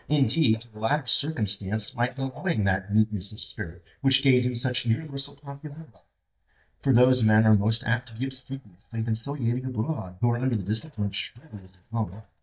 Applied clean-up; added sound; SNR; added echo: neural mask model DeepFilterNet 3.